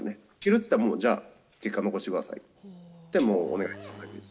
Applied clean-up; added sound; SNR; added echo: none; Tambourine; 9 dB; none.